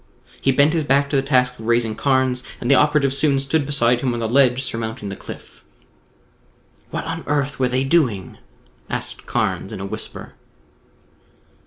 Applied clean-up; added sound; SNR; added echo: none; none; none; none.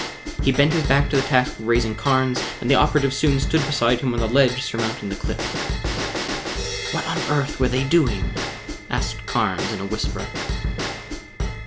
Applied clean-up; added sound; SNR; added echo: none; Bell / Drum / Drum kit; 4 dB; none.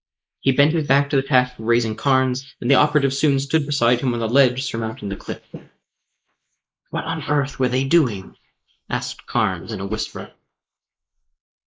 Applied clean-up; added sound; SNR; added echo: neural mask model Resemble Enhance denoiser.